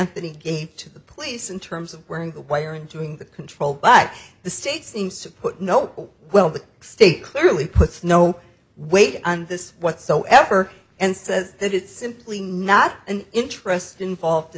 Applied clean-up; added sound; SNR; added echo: none; none; none; none.